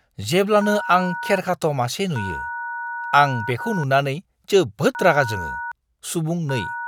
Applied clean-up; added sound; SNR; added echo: none; Telephone; 10 dB; none.